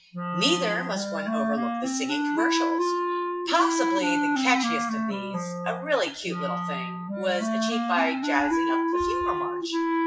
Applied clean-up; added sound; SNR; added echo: classical method WPE with log-MMSE.